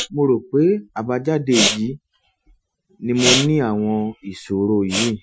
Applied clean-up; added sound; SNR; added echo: classical method Wiener filter.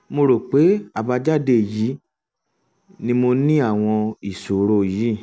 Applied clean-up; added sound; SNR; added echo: none; none; none; none.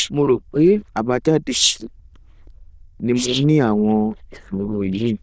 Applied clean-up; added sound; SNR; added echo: neural diffusion model UNIVERSE++.